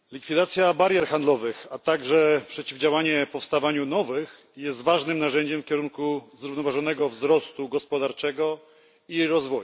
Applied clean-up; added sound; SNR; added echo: none; none; none; none.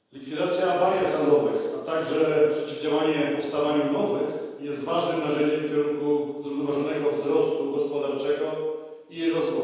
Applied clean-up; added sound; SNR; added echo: none; none; none; reverberation time 1.2 s.